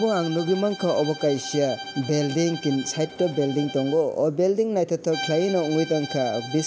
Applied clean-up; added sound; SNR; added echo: none; Bowed string instrument; 13 dB; none.